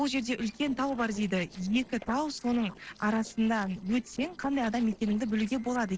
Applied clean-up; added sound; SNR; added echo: neural separator model SepFormer DNS4.